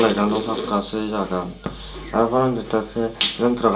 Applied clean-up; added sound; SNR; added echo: none; none; none; reverberation time 0.2 s.